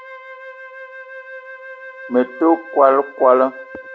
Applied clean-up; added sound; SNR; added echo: none; Wind instrument, woodwind instrument; 16 dB; none.